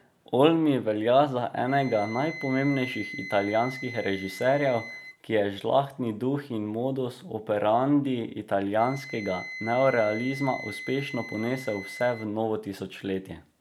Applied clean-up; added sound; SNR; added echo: none; Wind instrument, woodwind instrument; 15 dB; none.